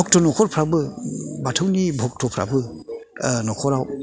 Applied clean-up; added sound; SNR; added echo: none; none; none; none.